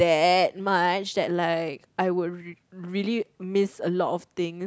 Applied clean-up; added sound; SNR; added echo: none; none; none; none.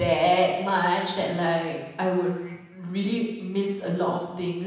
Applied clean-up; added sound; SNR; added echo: none; none; none; reverberation time 1.1 s.